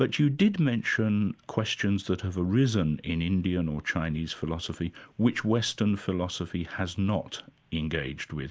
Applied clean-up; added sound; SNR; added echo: none; none; none; none.